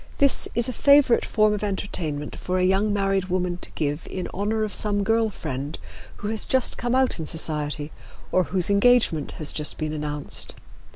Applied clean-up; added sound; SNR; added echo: none; none; none; none.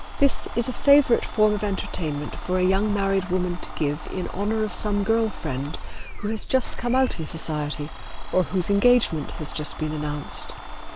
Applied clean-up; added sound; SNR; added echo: none; Domestic sounds, home sounds; 17 dB; none.